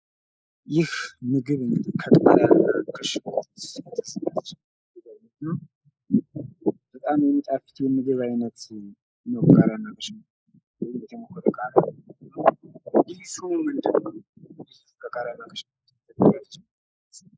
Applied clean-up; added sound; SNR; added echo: neural mask model Resemble Enhance denoiser.